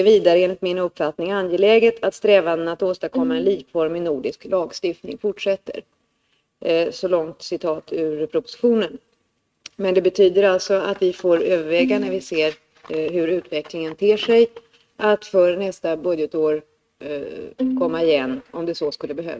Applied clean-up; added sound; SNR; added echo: neural mask model RNNoise.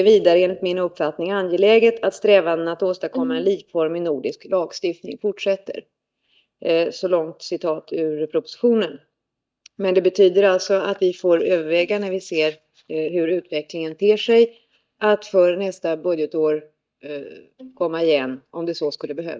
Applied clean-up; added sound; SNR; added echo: neural mask model DeepFilterNet 3.